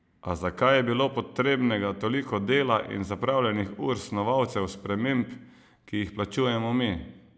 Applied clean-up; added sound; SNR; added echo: none; none; none; none.